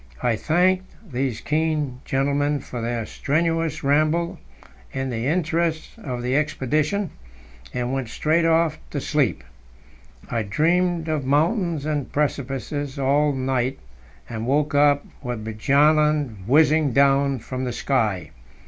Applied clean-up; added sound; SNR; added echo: none; none; none; none.